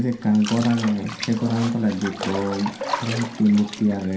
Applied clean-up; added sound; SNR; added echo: none; Bathtub (filling or washing); 11 dB; reverberation time 0.5 s.